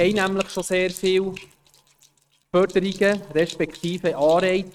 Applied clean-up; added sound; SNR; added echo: neural mask model RNNoise.